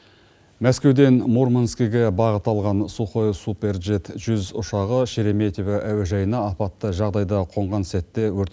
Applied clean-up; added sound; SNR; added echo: none; none; none; none.